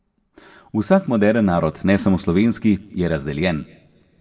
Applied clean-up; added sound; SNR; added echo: none; none; none; reverberation time 0.7 s.